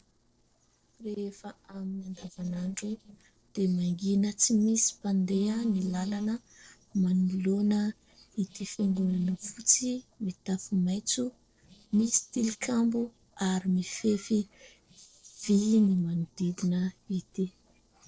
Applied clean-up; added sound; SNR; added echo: neural separator model SepFormer DNS4.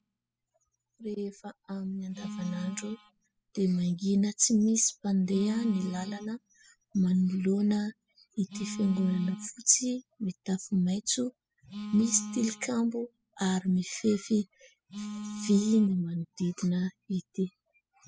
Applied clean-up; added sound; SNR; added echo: classical method spectral subtraction.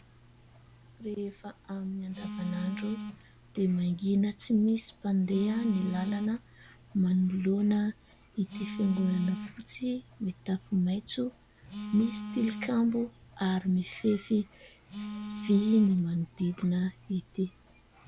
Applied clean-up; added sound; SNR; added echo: none; Telephone; 13 dB; none.